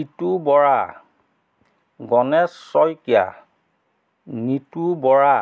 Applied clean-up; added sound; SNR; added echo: none; none; none; none.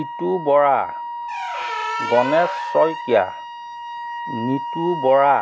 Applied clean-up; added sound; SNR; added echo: none; Wind instrument, woodwind instrument + Squeak; 7 dB; none.